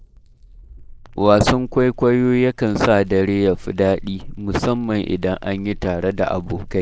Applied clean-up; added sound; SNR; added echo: neural mask model Resemble Enhance denoiser.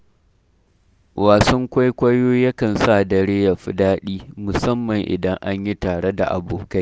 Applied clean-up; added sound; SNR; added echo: none; none; none; none.